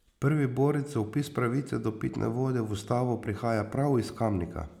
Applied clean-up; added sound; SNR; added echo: none; none; none; none.